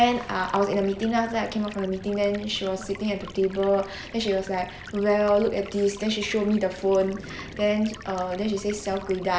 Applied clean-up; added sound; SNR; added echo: none; Stream; 18 dB; none.